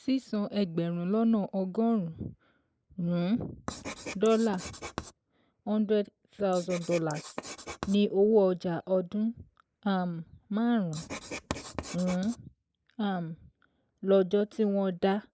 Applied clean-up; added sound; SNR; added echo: neural mask model Resemble Enhance denoiser.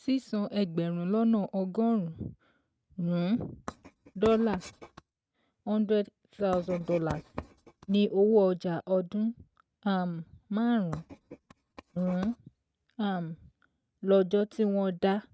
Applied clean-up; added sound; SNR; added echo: neural mask model RNNoise.